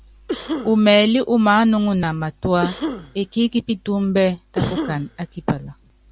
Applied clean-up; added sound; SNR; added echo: none; Cough; 11 dB; none.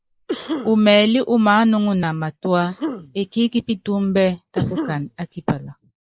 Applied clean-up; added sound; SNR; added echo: neural mask model Resemble Enhance denoiser.